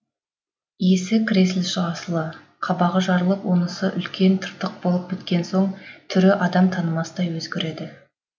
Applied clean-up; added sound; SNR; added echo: none; none; none; none.